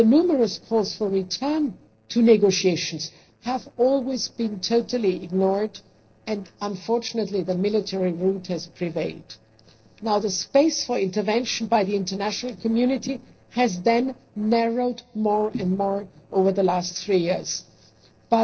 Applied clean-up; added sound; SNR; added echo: neural separator model SepFormer DNS4.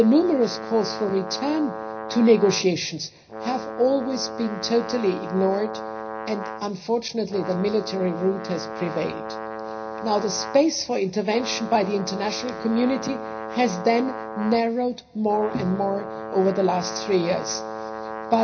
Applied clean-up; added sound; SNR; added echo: none; Brass instrument; 9 dB; reverberation time 0.4 s.